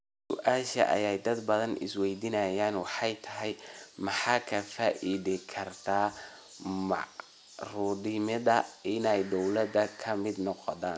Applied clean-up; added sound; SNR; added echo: none; none; none; none.